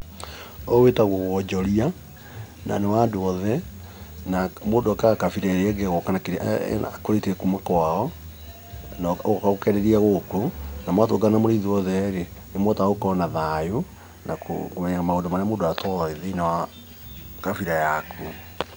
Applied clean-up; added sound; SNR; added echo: none; none; none; none.